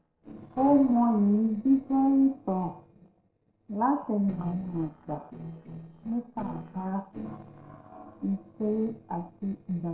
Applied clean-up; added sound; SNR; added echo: neural separator model SepFormer DNS4.